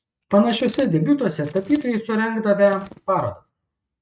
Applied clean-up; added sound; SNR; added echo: neural mask model RNNoise.